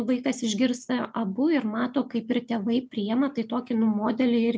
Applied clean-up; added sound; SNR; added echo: none; none; none; none.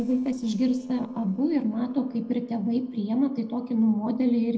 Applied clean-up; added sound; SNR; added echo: neural separator model SepFormer DNS4.